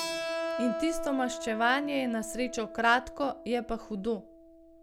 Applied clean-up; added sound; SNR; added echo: none; Keyboard (musical); 7 dB; none.